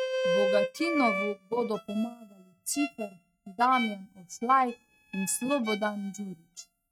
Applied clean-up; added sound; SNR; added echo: neural mask model RNNoise.